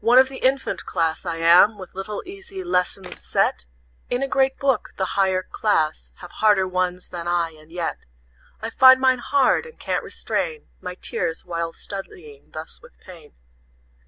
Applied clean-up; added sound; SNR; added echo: none; Camera; 20 dB; none.